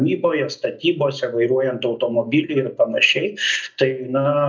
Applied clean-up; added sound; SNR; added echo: neural mask model DeepFilterNet 3.